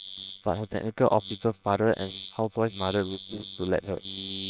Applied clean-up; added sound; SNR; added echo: neural separator model SepFormer WHAM!.